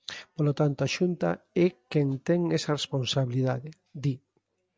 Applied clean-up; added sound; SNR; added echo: none; none; none; none.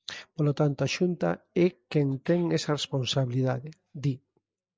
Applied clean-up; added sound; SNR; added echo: neural mask model Resemble Enhance denoiser.